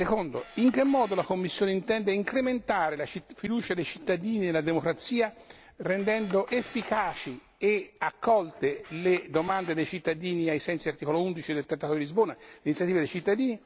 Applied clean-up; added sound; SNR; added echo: none; Camera; 19 dB; none.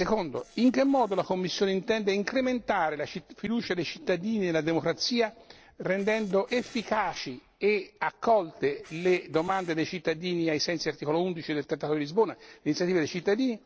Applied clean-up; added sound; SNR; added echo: neural separator model SepFormer DNS4.